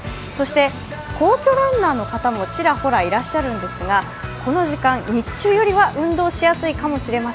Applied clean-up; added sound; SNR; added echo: none; none; none; none.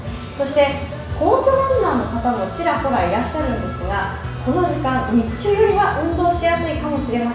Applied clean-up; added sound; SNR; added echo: none; Bowed string instrument; 14 dB; reverberation time 0.7 s.